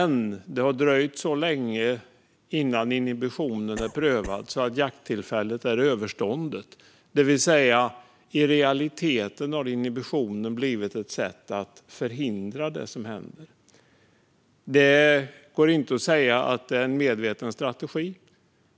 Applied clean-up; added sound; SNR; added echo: none; Cough; 16 dB; none.